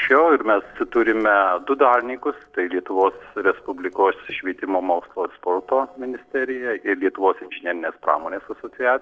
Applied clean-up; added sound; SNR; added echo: neural separator model SepFormer DNS4.